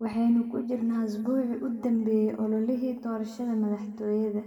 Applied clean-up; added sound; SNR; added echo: none; none; none; reverberation time 1.5 s.